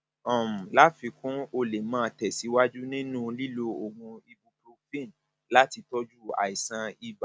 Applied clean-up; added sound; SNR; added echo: none; none; none; none.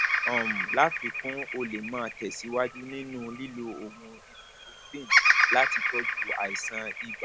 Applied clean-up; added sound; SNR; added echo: none; Bird vocalization, bird call, bird song; -4 dB; none.